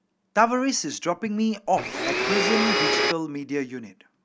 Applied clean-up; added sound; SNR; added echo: none; Domestic sounds, home sounds; -3 dB; none.